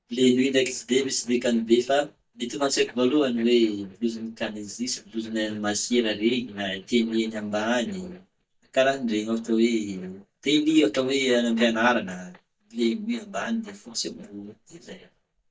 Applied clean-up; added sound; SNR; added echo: neural mask model DeepFilterNet 3.